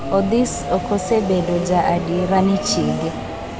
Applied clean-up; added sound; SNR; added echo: none; Subway, metro, underground; 6 dB; none.